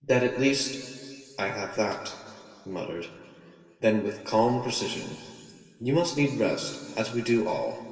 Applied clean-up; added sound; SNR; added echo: none; none; none; reverberation time 2.4 s.